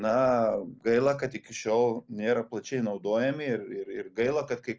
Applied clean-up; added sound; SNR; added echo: none; none; none; none.